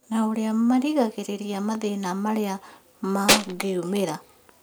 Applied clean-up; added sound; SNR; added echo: none; Tools; -5 dB; none.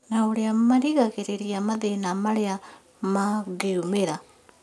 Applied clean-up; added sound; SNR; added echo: none; none; none; none.